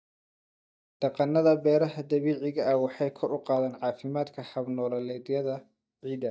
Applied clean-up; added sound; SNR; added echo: neural mask model DeepFilterNet 3.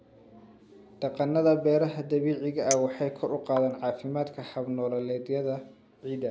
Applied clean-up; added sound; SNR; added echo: none; Chink, clink; 12 dB; none.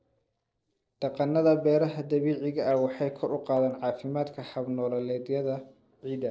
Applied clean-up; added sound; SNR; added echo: neural separator model SepFormer DNS4.